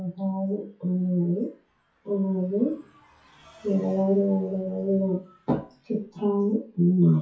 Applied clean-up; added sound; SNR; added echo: classical method WPE with log-MMSE.